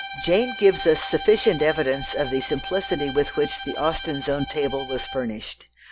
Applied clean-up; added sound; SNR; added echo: none; Bowed string instrument; 10 dB; none.